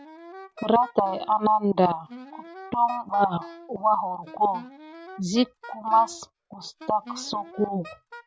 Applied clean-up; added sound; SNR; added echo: none; Wind instrument, woodwind instrument; 19 dB; none.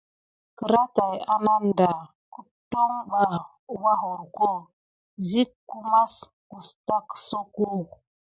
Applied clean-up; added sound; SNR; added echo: none; none; none; none.